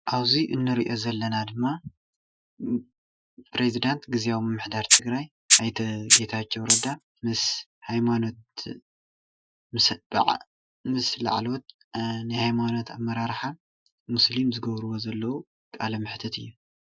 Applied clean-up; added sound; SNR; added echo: classical method Wiener filter.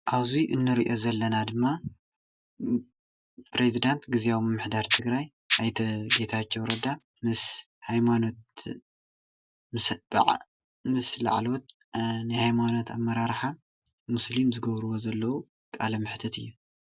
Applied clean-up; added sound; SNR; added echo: none; Rattle (instrument); -3 dB; none.